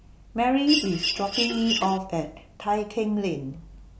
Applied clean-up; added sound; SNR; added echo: none; Mechanisms; 2 dB; none.